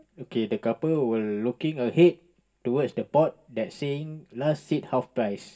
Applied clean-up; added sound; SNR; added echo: none; none; none; reverberation time 0.2 s.